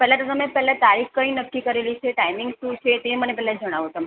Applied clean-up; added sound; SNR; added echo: none; none; none; none.